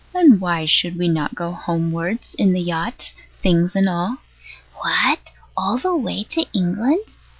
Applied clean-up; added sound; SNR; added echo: none; none; none; none.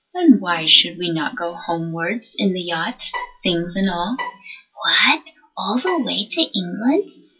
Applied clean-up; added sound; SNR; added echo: classical method WPE with log-MMSE.